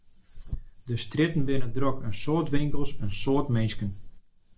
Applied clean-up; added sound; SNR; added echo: none; none; none; none.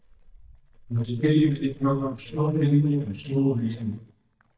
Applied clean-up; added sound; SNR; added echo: neural mask model DeepFilterNet 3.